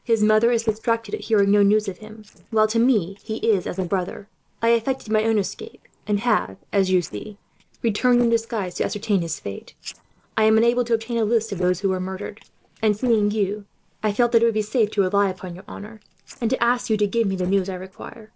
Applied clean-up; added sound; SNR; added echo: neural separator model SepFormer DNS4.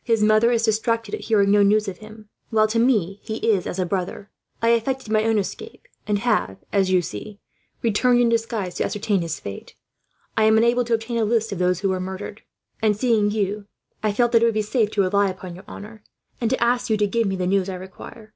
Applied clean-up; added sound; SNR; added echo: none; none; none; none.